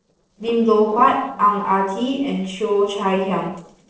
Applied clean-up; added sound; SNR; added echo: neural separator model SepFormer DNS4.